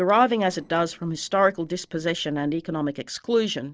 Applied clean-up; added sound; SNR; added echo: neural separator model SepFormer DNS4.